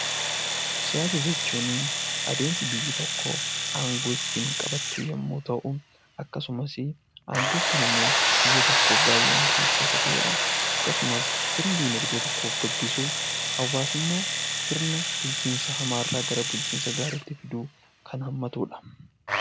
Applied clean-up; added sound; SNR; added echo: none; Domestic sounds, home sounds + Tools; -5 dB; none.